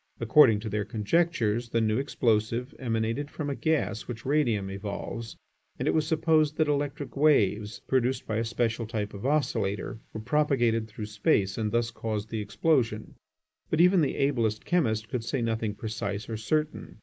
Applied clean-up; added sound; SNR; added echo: neural mask model Resemble Enhance denoiser.